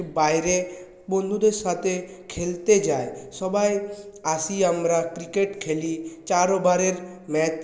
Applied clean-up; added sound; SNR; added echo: none; none; none; none.